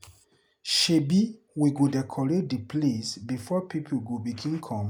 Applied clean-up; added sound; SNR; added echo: none; none; none; none.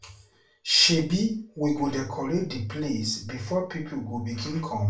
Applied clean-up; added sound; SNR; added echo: none; none; none; reverberation time 0.3 s.